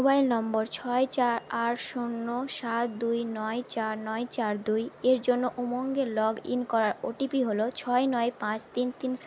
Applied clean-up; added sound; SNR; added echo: none; none; none; none.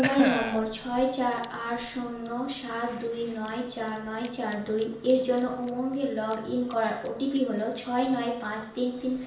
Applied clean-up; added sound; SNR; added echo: none; Chewing, mastication / Cough; 12 dB; reverberation time 0.5 s.